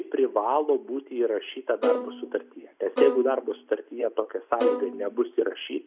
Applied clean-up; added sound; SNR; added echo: none; Bowed string instrument; 2 dB; none.